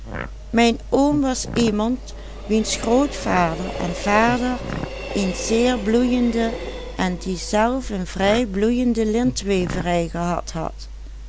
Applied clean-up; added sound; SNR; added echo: none; Train + Fart; 12 dB; none.